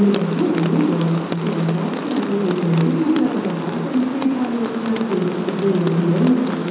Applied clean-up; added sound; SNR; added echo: none; Rain; 9 dB; reverberation time 1.1 s.